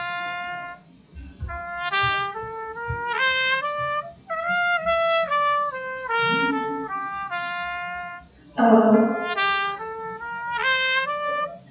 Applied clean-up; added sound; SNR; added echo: classical method WPE with log-MMSE.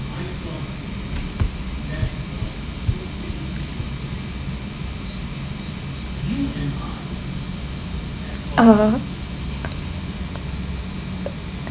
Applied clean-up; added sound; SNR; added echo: none; none; none; none.